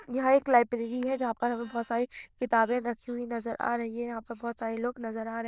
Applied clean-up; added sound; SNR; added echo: neural diffusion model UNIVERSE++.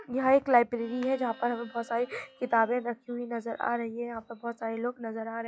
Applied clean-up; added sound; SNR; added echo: classical method log-MMSE.